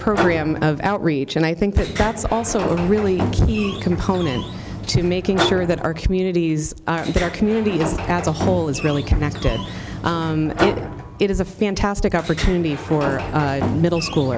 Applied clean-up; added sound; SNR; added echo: none; Sliding door; 7 dB; none.